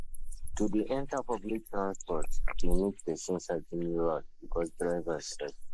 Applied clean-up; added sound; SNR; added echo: neural mask model Resemble Enhance denoiser.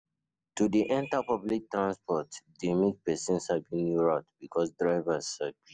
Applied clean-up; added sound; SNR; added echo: none; none; none; none.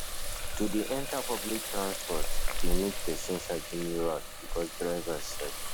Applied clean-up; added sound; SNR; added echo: none; Water tap, faucet; -4 dB; none.